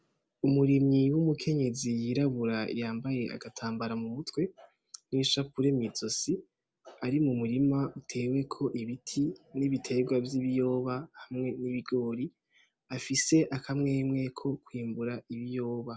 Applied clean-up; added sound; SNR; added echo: none; none; none; none.